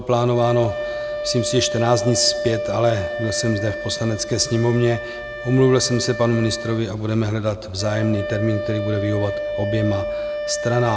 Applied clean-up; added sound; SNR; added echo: none; Wind instrument, woodwind instrument; 7 dB; none.